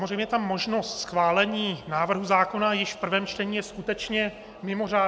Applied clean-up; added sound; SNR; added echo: none; none; none; none.